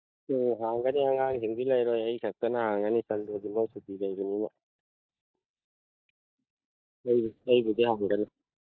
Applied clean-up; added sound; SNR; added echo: neural mask model DeepFilterNet 3.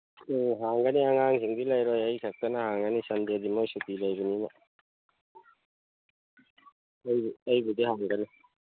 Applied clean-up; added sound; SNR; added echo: none; none; none; none.